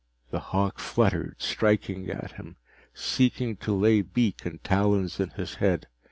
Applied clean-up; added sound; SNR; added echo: none; none; none; none.